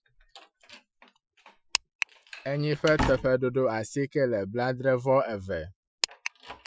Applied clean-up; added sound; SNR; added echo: classical method Wiener filter.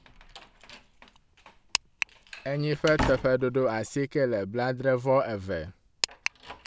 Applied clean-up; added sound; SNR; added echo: none; Slam; 12 dB; none.